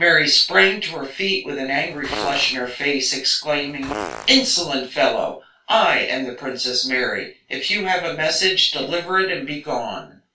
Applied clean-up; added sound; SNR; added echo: none; Fart; 10 dB; reverberation time 0.2 s.